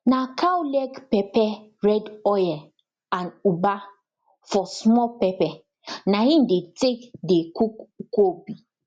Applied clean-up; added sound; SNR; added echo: none; none; none; none.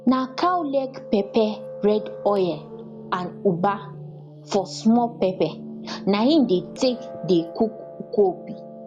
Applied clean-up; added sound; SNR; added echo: none; Piano; 14 dB; none.